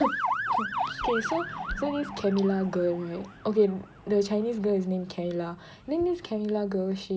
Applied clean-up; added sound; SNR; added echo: none; Motor vehicle (road) / Siren; 7 dB; none.